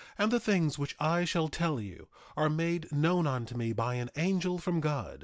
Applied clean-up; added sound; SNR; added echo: none; none; none; none.